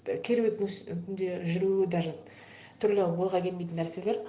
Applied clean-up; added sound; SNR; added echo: none; none; none; none.